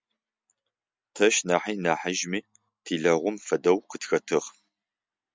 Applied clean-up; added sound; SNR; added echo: none; none; none; none.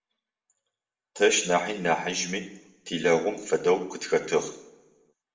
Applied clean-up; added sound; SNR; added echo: none; none; none; reverberation time 0.7 s.